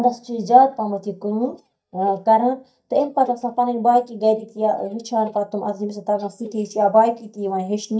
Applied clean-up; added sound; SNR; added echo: neural mask model DeepFilterNet 3.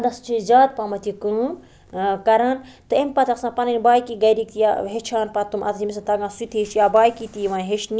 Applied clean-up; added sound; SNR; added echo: none; none; none; none.